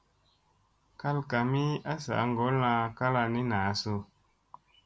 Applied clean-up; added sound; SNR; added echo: none; none; none; none.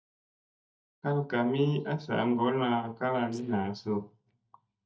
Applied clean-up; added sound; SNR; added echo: neural mask model DeepFilterNet 3.